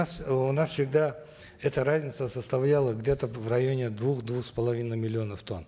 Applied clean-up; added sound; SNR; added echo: none; none; none; none.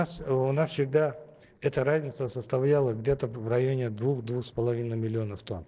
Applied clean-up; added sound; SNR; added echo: neural separator model SepFormer DNS4.